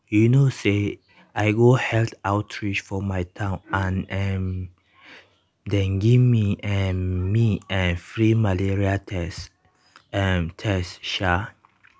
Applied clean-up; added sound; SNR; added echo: none; none; none; none.